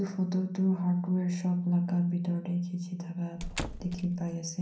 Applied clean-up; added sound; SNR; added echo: none; Squeak / Slam / Wood; 9 dB; reverberation time 0.6 s.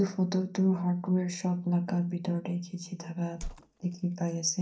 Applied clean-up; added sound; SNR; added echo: neural mask model DeepFilterNet 3.